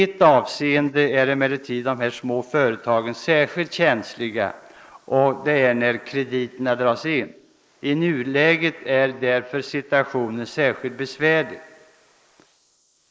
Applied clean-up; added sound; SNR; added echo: neural mask model Resemble Enhance denoiser.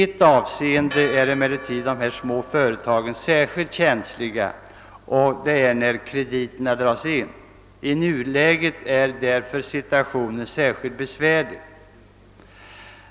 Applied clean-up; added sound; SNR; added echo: none; Church bell; 16 dB; none.